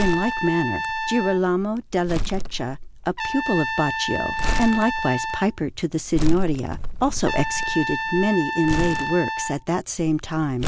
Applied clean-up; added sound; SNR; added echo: none; Crumpling, crinkling + Trumpet; 2 dB; none.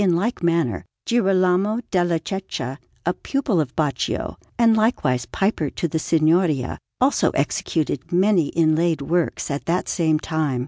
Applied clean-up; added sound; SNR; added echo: none; none; none; none.